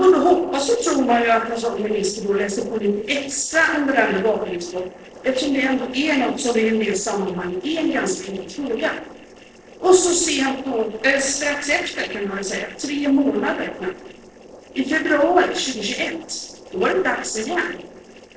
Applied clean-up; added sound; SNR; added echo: neural separator model SepFormer DNS4.